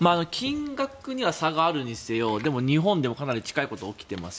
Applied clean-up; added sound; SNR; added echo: none; none; none; none.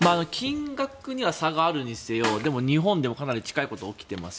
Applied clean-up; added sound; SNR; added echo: none; Snare drum; 13 dB; none.